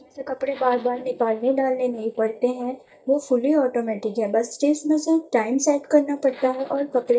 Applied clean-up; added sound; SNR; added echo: neural mask model DeepFilterNet 3.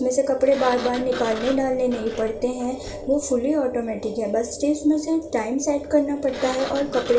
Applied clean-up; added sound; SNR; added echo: none; Sliding door; 15 dB; reverberation time 0.2 s.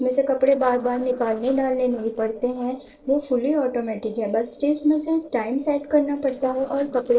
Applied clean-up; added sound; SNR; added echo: neural separator model SepFormer DNS4.